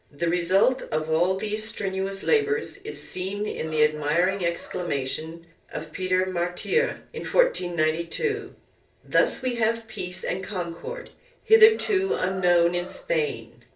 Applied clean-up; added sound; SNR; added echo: neural separator model SepFormer DNS4.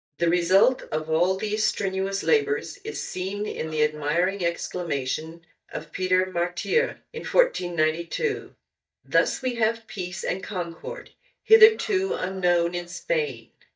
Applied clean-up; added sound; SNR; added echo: neural mask model DeepFilterNet 3.